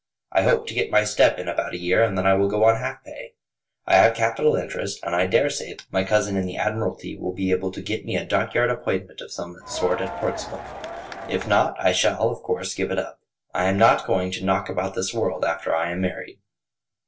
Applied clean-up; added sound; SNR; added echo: neural separator model SepFormer DNS4.